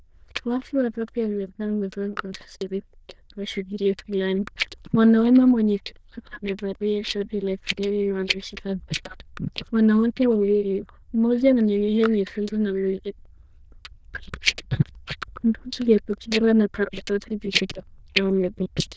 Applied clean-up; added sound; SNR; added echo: neural diffusion model UNIVERSE++.